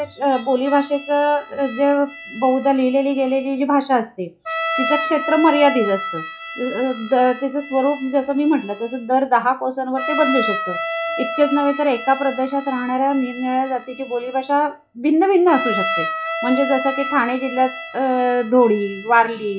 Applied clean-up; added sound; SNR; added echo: classical method log-MMSE.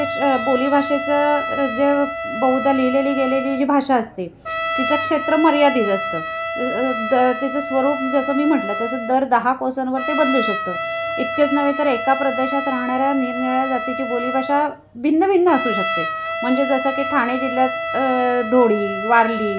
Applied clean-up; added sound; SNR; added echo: none; Trumpet; 6 dB; none.